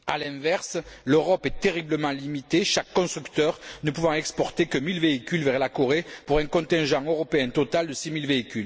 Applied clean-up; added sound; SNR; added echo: none; none; none; none.